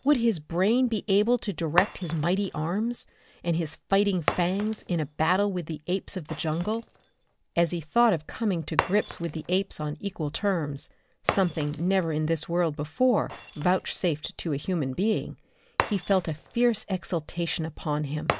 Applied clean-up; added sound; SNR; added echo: none; Shatter; 11 dB; none.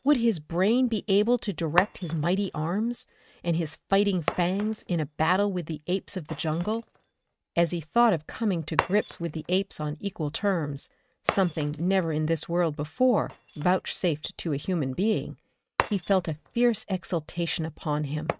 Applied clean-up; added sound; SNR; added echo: neural mask model RNNoise.